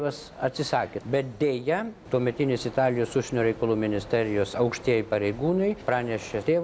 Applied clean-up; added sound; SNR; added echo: none; none; none; none.